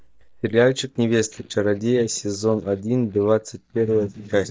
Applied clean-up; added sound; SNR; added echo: neural mask model DeepFilterNet 3.